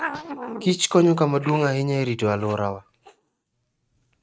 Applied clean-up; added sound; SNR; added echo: neural mask model RNNoise.